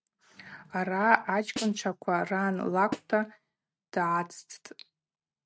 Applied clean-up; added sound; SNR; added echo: neural mask model RNNoise.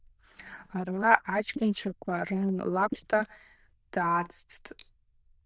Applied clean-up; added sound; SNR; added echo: neural diffusion model UNIVERSE++.